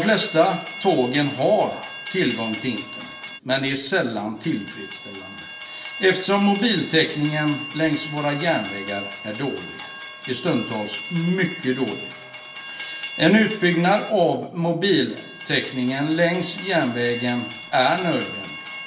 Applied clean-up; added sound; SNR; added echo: none; Train; 13 dB; reverberation time 0.9 s.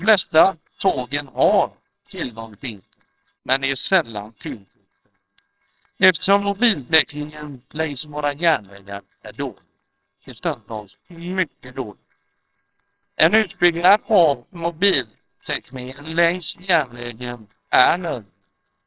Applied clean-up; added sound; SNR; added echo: neural separator model SepFormer WHAMR!.